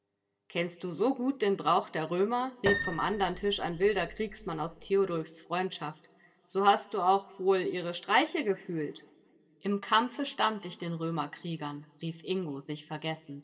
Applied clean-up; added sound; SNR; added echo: none; Piano; 8 dB; reverberation time 1.7 s.